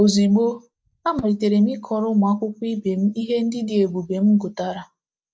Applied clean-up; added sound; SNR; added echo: neural mask model DeepFilterNet 3.